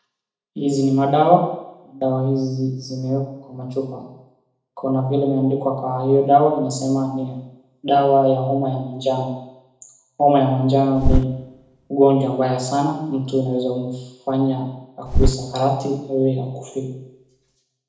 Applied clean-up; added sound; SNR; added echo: none; Bird; 3 dB; reverberation time 0.8 s.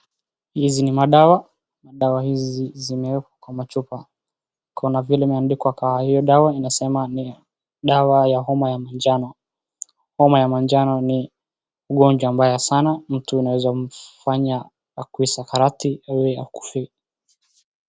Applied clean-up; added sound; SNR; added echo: none; none; none; none.